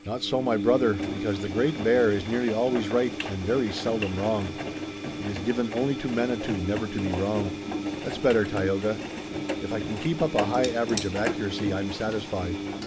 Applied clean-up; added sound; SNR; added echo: none; Engine; 5 dB; none.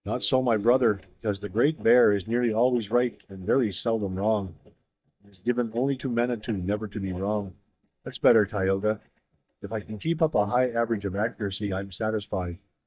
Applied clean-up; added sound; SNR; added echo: neural mask model DeepFilterNet 3.